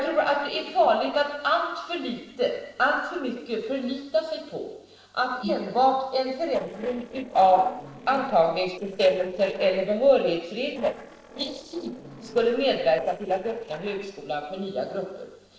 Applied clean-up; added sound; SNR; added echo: neural separator model SepFormer DNS4.